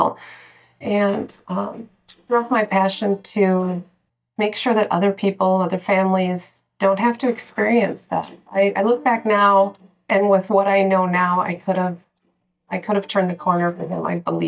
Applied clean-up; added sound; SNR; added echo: neural mask model DeepFilterNet 3.